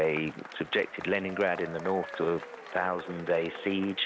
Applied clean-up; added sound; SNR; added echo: none; Applause / Crowd / Cheering; 13 dB; none.